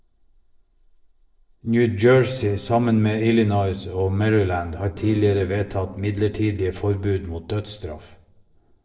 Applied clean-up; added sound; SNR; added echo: neural separator model SepFormer DNS4.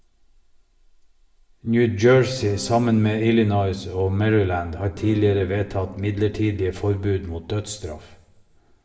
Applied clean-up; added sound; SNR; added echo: none; Electric guitar / Strum; 16 dB; reverberation time 0.6 s.